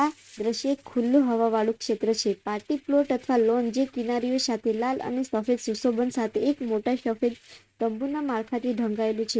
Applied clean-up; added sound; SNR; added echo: neural mask model RNNoise.